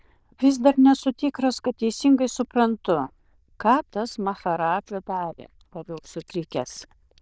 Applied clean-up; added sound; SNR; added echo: neural diffusion model UNIVERSE++.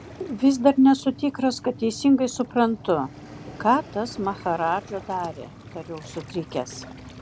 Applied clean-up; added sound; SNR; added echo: none; Waves, surf; 18 dB; none.